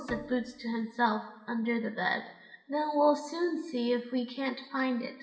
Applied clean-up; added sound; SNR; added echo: none; Bowed string instrument; 16 dB; reverberation time 0.9 s.